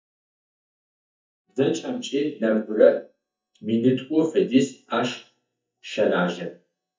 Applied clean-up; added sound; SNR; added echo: neural mask model DeepFilterNet 3.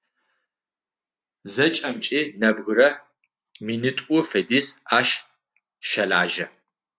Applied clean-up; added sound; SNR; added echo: none; none; none; none.